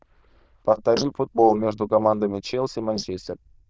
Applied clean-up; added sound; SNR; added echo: neural diffusion model UNIVERSE++.